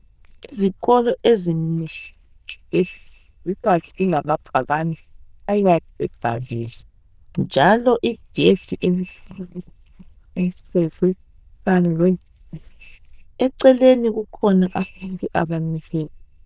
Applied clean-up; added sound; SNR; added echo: neural diffusion model UNIVERSE++.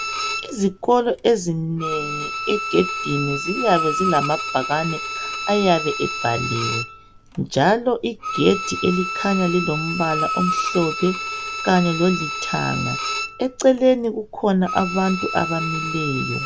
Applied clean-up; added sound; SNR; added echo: none; Bowed string instrument; 5 dB; none.